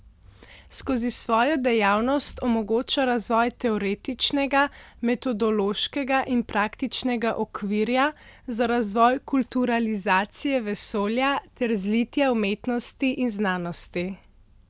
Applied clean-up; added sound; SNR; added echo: none; none; none; none.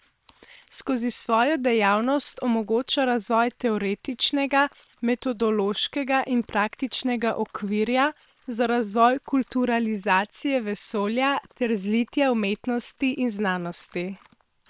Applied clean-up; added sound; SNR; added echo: neural separator model SepFormer WHAM!.